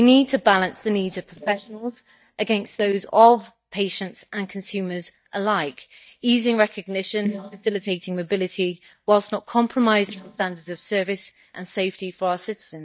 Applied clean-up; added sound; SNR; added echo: neural mask model DeepFilterNet 3.